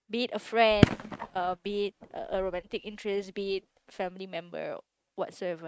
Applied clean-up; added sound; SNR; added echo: neural mask model RNNoise.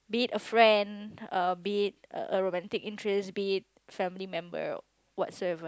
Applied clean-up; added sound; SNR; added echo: none; none; none; none.